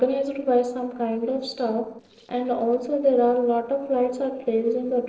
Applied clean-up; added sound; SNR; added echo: neural separator model SepFormer DNS4.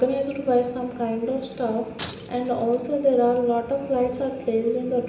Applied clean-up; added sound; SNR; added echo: none; Shatter; 19 dB; reverberation time 0.9 s.